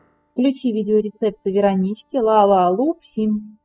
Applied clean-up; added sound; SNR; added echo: classical method spectral subtraction.